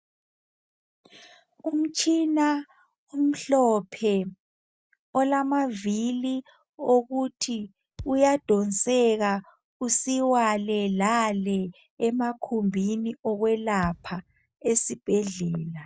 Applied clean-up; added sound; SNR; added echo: none; Thump, thud; 19 dB; none.